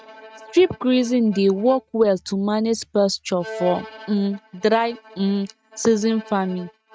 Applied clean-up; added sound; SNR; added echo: neural mask model RNNoise.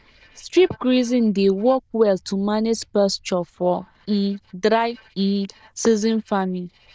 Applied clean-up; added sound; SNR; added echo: neural diffusion model UNIVERSE++.